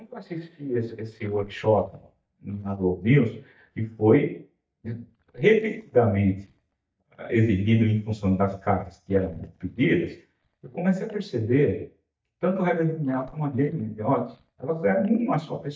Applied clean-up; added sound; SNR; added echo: neural mask model DeepFilterNet 3.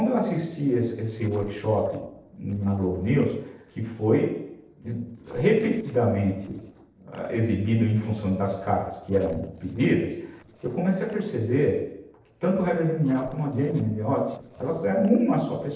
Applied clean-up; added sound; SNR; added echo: neural separator model SepFormer DNS4.